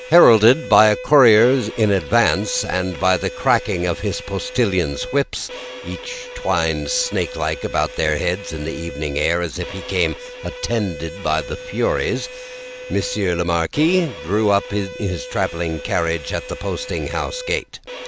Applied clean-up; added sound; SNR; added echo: none; Bowed string instrument; 14 dB; none.